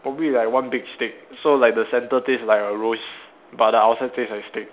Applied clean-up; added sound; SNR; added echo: none; none; none; none.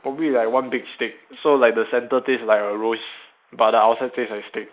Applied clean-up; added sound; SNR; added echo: neural mask model Resemble Enhance denoiser.